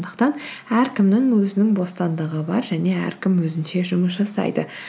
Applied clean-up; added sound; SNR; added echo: none; none; none; none.